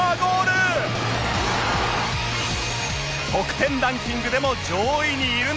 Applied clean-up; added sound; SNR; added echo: none; none; none; none.